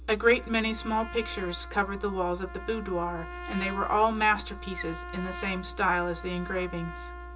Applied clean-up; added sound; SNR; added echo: none; Trumpet; 14 dB; reverberation time 0.2 s.